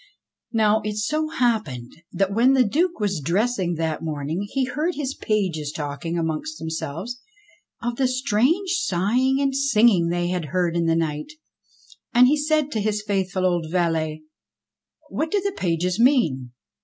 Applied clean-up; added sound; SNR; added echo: none; none; none; none.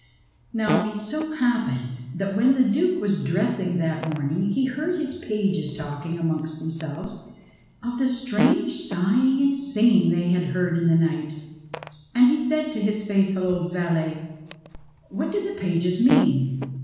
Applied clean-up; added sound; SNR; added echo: none; Fart; 13 dB; reverberation time 1.1 s.